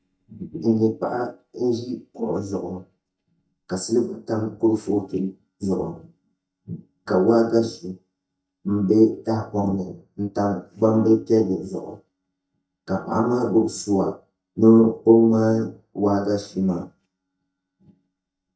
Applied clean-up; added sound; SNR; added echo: neural mask model DeepFilterNet 3.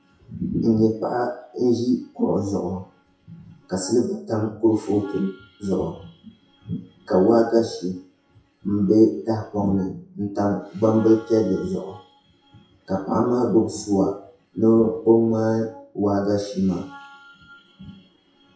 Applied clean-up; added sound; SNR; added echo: classical method WPE with log-MMSE.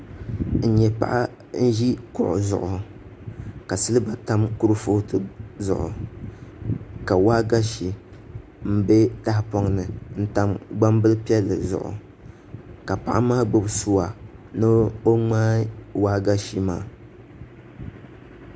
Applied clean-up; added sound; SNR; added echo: none; none; none; none.